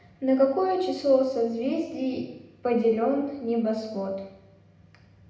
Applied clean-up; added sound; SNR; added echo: none; none; none; reverberation time 0.8 s.